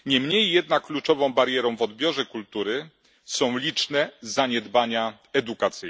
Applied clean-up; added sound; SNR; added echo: none; none; none; none.